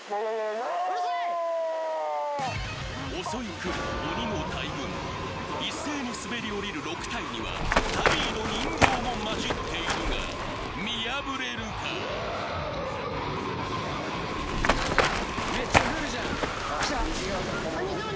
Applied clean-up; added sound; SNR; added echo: none; Run; -2 dB; none.